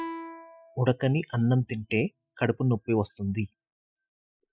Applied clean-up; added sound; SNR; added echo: classical method spectral subtraction.